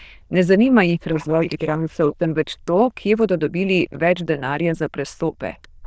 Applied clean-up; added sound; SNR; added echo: neural diffusion model UNIVERSE++.